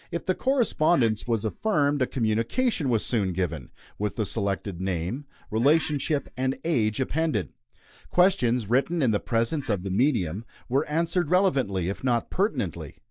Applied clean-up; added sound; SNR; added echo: neural mask model DeepFilterNet 3.